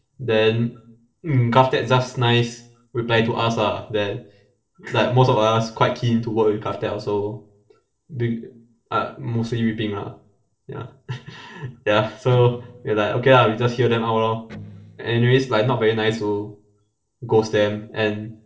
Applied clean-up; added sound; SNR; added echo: neural separator model SepFormer DNS4.